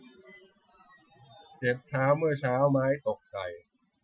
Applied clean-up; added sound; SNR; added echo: classical method Wiener filter.